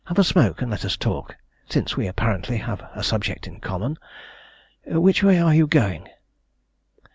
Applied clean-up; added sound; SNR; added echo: none; none; none; none.